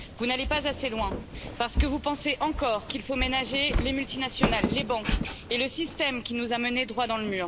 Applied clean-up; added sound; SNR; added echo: none; Walk, footsteps + Insect; 2 dB; none.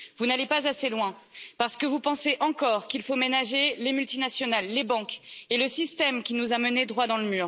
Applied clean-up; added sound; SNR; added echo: none; none; none; none.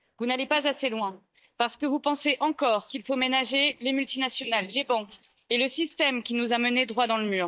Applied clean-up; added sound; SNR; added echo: neural mask model DeepFilterNet 3.